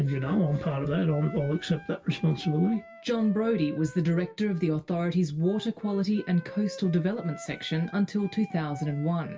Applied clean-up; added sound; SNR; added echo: none; Wind instrument, woodwind instrument; 18 dB; reverberation time 0.1 s.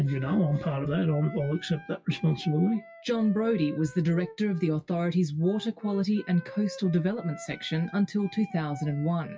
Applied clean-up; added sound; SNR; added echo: classical method WPE with log-MMSE.